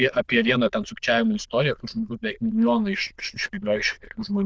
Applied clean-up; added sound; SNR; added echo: neural diffusion model UNIVERSE++.